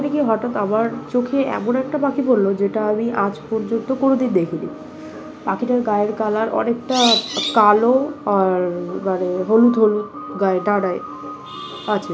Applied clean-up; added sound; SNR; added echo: none; none; none; none.